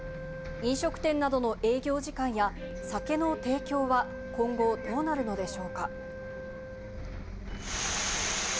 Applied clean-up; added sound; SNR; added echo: none; Bus + Wind instrument, woodwind instrument; 8 dB; none.